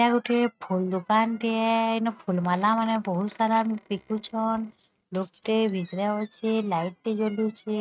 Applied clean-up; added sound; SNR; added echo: neural mask model RNNoise.